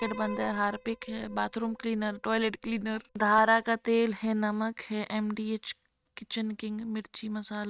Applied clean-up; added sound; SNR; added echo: neural mask model RNNoise.